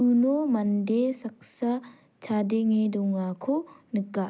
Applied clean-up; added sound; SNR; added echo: none; none; none; none.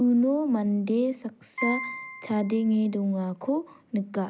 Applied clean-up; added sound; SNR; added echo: none; Piano; 11 dB; none.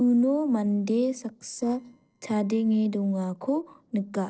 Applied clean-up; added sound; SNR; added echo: neural separator model SepFormer DNS4.